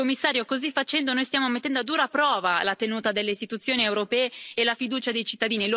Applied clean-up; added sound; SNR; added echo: none; none; none; none.